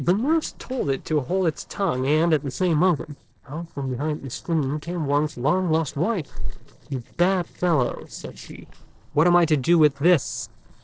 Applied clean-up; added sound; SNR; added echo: neural separator model SepFormer DNS4.